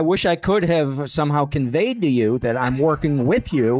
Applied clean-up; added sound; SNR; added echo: neural mask model DeepFilterNet 3.